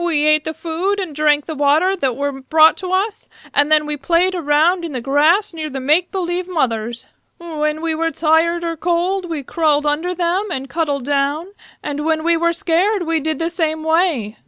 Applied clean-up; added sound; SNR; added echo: none; none; none; none.